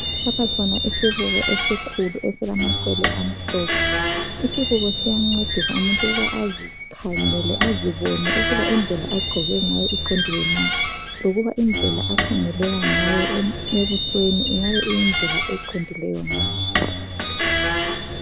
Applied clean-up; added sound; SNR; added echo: none; Squeak; -3 dB; none.